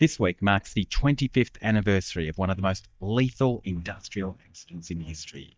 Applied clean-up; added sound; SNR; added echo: neural mask model DeepFilterNet 3.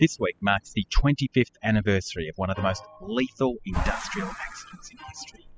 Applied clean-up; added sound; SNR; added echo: classical method spectral subtraction.